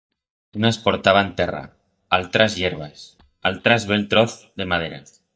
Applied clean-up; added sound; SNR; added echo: neural mask model DeepFilterNet 3.